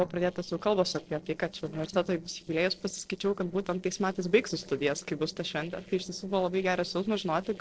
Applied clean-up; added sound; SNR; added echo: neural separator model SepFormer DNS4.